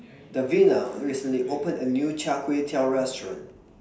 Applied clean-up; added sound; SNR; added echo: none; none; none; none.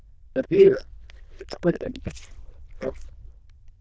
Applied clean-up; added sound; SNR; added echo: neural diffusion model UNIVERSE++.